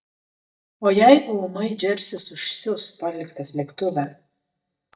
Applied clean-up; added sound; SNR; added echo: neural mask model DeepFilterNet 3.